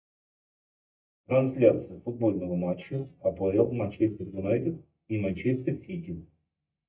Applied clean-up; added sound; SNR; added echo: neural mask model DeepFilterNet 3.